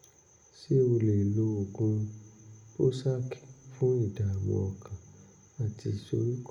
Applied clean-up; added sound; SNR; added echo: none; none; none; reverberation time 0.8 s.